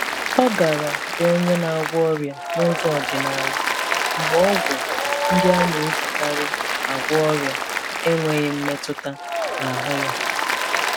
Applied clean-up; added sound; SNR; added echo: none; Applause; 1 dB; none.